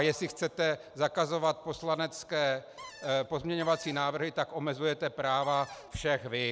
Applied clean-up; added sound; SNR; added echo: none; Cupboard open or close; 17 dB; none.